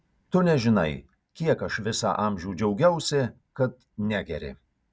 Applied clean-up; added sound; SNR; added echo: none; none; none; none.